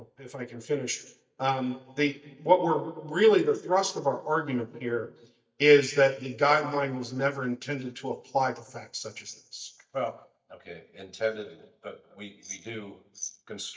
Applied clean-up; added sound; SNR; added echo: neural mask model DeepFilterNet 3.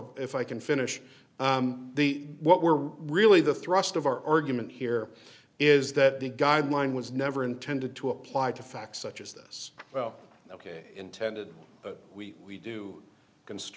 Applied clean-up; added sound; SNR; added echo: none; none; none; none.